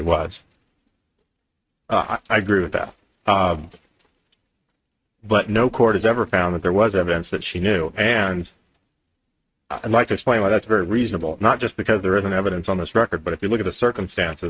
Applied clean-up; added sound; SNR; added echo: neural mask model RNNoise.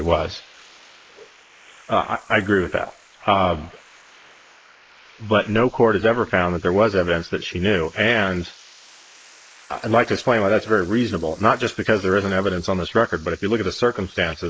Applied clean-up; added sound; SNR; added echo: neural mask model Resemble Enhance denoiser.